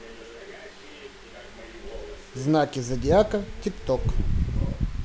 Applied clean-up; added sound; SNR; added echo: none; none; none; none.